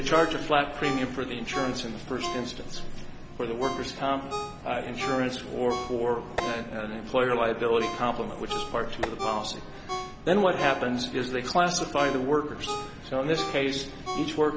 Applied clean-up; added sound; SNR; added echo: none; Ringtone + Tap; 10 dB; none.